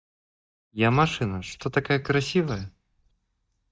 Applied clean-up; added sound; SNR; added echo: neural mask model DeepFilterNet 3.